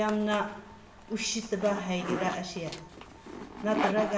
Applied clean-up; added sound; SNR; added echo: none; Zipper (clothing); 6 dB; reverberation time 2.9 s.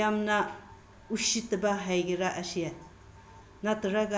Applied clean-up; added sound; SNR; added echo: none; none; none; none.